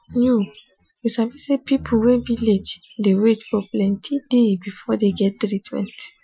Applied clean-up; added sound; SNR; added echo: classical method Wiener filter.